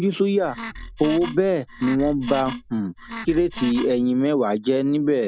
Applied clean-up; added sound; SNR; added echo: none; Wood; 13 dB; none.